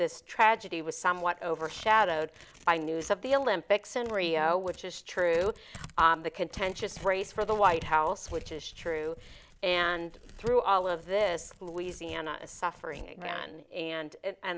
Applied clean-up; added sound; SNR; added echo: none; Tearing; 19 dB; none.